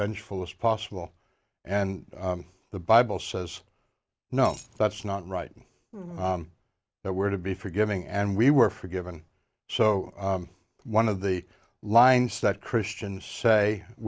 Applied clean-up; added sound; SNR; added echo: none; Coin (dropping); 18 dB; none.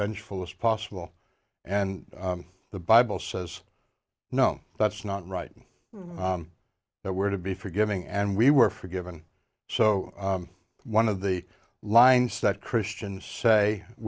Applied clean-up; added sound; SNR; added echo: none; none; none; none.